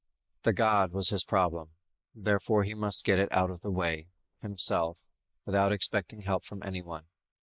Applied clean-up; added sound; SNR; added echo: neural mask model Resemble Enhance denoiser.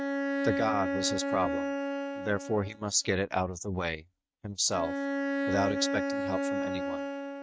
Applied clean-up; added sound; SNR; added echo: neural mask model RNNoise.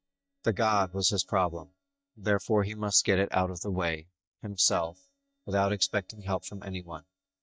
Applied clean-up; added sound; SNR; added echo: neural mask model DeepFilterNet 3.